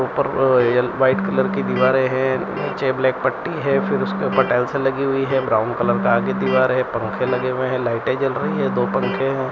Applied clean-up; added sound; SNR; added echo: none; Electric guitar; 9 dB; none.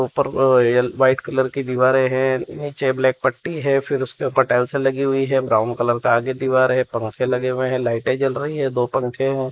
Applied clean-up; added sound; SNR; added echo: neural mask model Resemble Enhance denoiser.